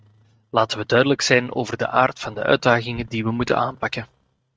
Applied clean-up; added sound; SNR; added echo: neural mask model RNNoise.